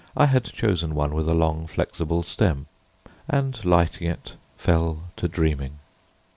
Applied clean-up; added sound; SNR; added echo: none; none; none; none.